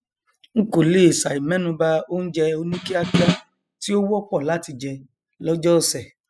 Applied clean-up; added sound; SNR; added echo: classical method spectral subtraction.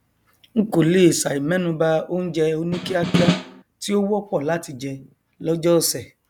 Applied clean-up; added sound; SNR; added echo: none; Snare drum; 1 dB; none.